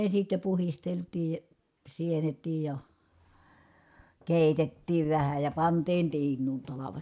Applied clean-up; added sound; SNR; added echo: none; none; none; none.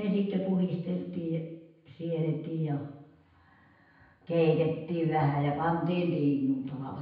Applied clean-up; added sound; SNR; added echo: none; none; none; reverberation time 0.9 s.